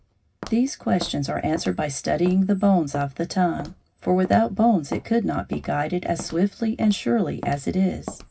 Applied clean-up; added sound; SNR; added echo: none; Walk, footsteps; 18 dB; reverberation time 0.4 s.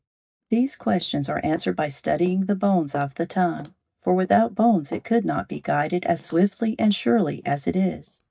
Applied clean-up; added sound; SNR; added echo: neural mask model DeepFilterNet 3.